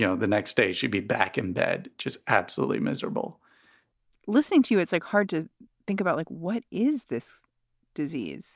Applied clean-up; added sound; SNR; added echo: none; none; none; none.